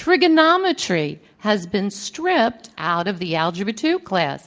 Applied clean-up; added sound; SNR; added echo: none; none; none; none.